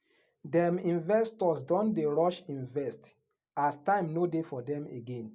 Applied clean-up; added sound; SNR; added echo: none; none; none; none.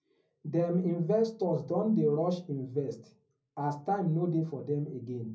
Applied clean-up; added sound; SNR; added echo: none; none; none; reverberation time 0.4 s.